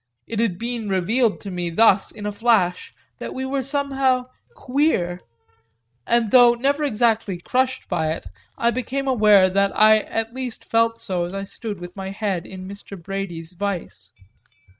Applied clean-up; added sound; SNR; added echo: neural mask model RNNoise.